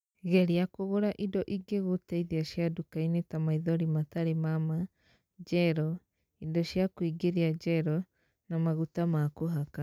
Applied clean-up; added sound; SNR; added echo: none; none; none; none.